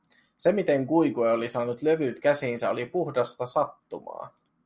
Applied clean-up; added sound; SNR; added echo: none; none; none; none.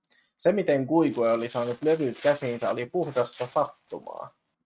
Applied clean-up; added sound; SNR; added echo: neural mask model RNNoise.